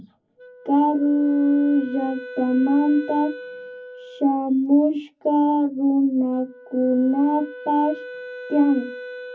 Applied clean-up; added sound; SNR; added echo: none; Wind instrument, woodwind instrument; 17 dB; reverberation time 0.3 s.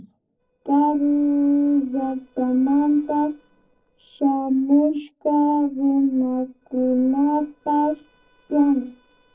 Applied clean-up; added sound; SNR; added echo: neural separator model SepFormer DNS4.